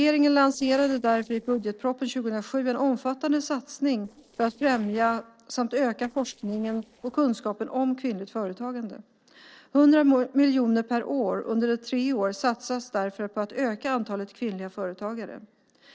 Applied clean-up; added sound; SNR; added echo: neural separator model SepFormer DNS4.